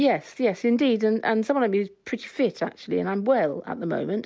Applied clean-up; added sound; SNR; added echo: none; none; none; none.